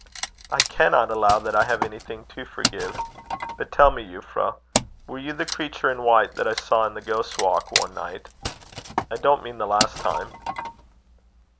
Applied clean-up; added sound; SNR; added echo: none; Wood; 7 dB; none.